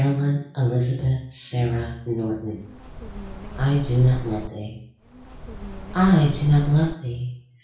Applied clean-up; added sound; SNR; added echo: none; Bird; 11 dB; reverberation time 0.6 s.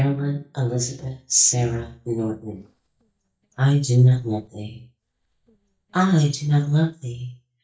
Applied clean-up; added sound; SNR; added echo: neural mask model DeepFilterNet 3.